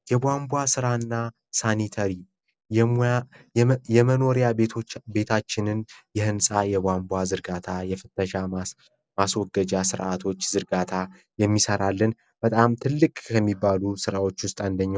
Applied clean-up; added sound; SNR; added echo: none; none; none; none.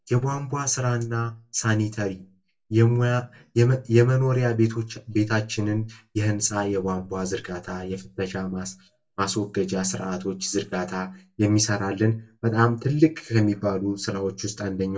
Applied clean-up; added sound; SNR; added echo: none; none; none; reverberation time 0.2 s.